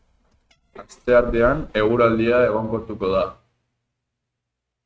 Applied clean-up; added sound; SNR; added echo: neural mask model RNNoise.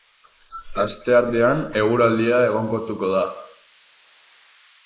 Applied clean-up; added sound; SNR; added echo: neural mask model Resemble Enhance denoiser.